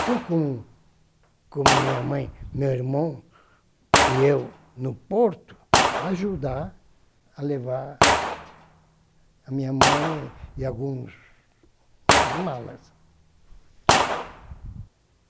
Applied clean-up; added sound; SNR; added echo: none; Gunshot, gunfire; -2 dB; none.